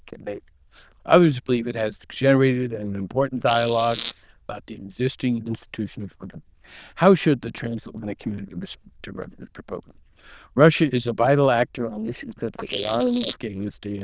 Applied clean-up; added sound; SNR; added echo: neural diffusion model UNIVERSE++.